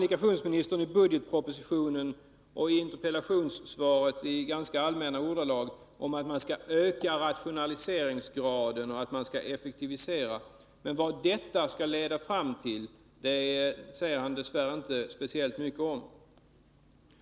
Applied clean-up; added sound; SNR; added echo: none; none; none; none.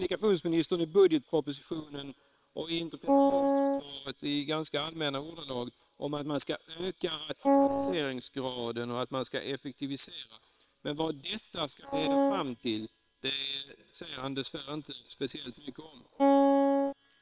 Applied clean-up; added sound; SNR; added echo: neural separator model SepFormer WHAM!.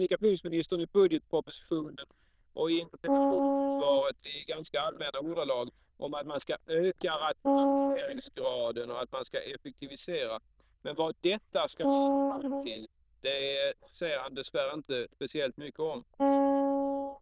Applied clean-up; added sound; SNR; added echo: neural diffusion model UNIVERSE++.